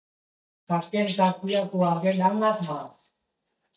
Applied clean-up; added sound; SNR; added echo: neural mask model DeepFilterNet 3.